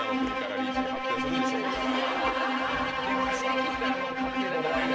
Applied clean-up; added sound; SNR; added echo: none; Bowed string instrument; -4 dB; reverberation time 2.2 s.